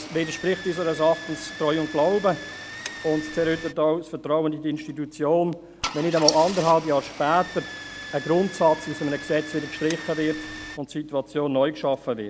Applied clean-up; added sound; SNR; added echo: none; Engine starting / Car; 12 dB; none.